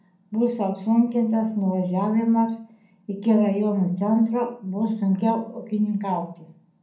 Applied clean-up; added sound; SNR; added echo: none; none; none; reverberation time 0.5 s.